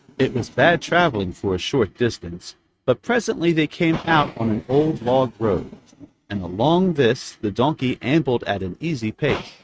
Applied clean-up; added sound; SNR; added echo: neural mask model RNNoise.